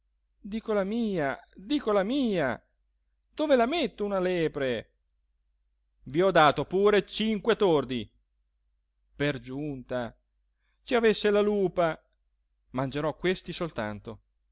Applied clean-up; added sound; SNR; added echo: none; none; none; none.